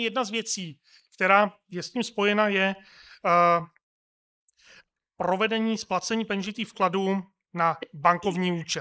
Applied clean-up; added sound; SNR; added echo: neural mask model Resemble Enhance denoiser.